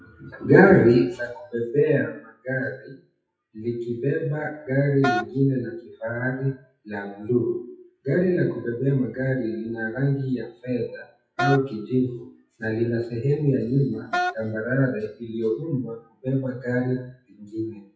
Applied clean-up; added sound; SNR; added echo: classical method WPE with log-MMSE.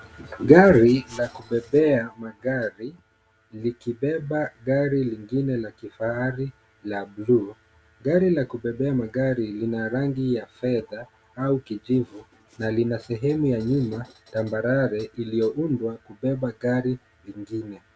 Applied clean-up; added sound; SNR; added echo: none; none; none; none.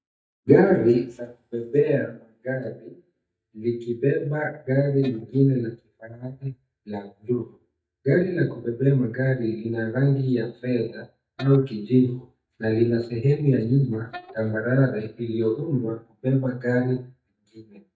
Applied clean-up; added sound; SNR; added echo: neural mask model DeepFilterNet 3.